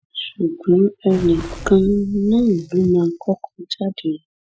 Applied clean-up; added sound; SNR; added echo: classical method Wiener filter.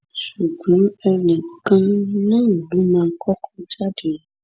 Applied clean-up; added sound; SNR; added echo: none; none; none; none.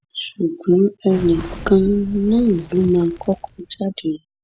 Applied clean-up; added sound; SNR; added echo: none; Crackle; 15 dB; none.